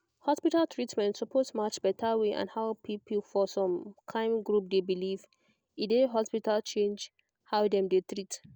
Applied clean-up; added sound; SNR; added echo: none; none; none; none.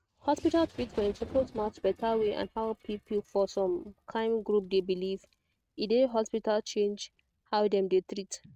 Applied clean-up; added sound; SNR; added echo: neural mask model RNNoise.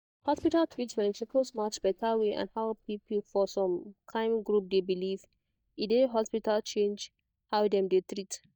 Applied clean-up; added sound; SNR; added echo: neural mask model DeepFilterNet 3.